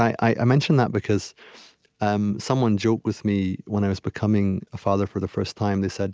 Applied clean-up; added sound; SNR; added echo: none; none; none; none.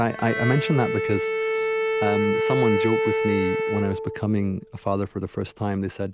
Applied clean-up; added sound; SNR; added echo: none; Bowed string instrument; 1 dB; none.